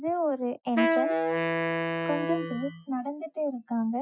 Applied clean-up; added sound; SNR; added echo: classical method Wiener filter.